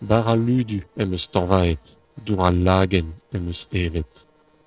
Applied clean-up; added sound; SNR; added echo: neural separator model SepFormer DNS4.